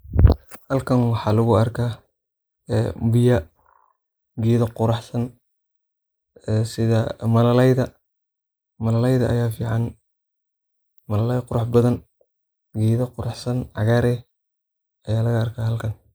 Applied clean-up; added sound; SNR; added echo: neural mask model Resemble Enhance denoiser.